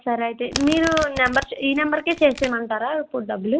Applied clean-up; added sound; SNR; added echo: none; Domestic sounds, home sounds; 12 dB; none.